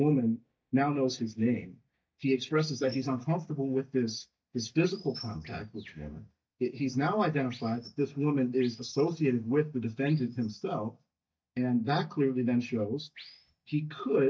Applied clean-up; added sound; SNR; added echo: neural mask model DeepFilterNet 3.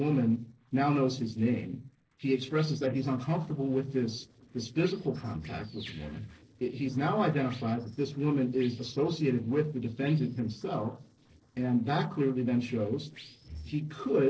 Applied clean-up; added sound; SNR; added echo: neural separator model SepFormer DNS4.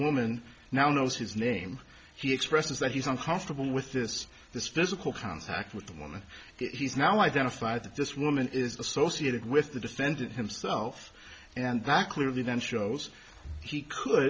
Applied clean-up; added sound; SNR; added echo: none; none; none; none.